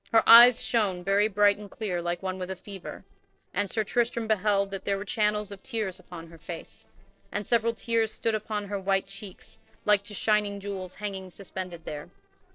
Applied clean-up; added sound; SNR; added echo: neural separator model SepFormer DNS4.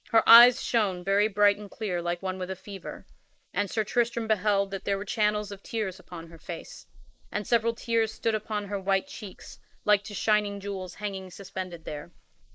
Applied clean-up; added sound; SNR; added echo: neural mask model Resemble Enhance denoiser.